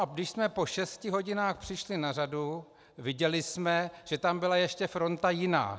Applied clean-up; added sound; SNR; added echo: none; none; none; none.